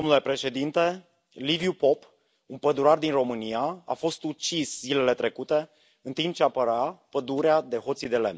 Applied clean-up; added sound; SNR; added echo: none; none; none; none.